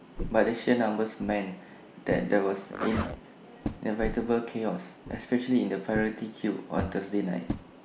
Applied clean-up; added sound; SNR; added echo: none; Zipper (clothing) + Walk, footsteps; 10 dB; none.